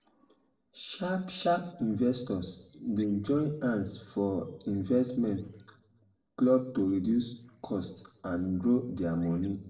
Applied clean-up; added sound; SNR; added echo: neural separator model SepFormer DNS4.